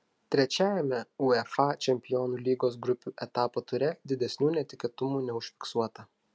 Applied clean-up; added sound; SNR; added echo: none; none; none; none.